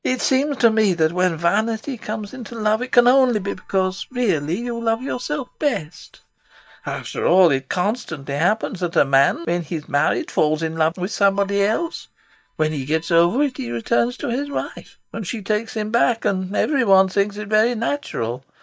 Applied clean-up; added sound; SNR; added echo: neural mask model DeepFilterNet 3.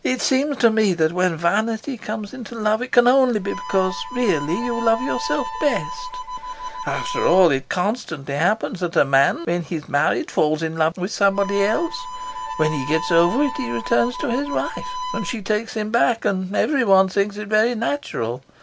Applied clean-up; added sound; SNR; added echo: none; Harmonica; 12 dB; none.